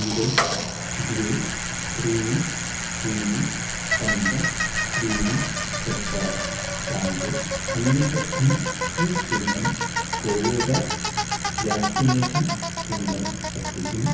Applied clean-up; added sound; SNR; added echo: none; Bicycle; 0 dB; reverberation time 0.7 s.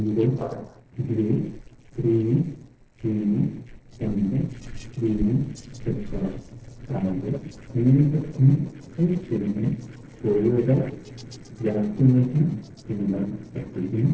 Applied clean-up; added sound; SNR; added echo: neural separator model SepFormer DNS4.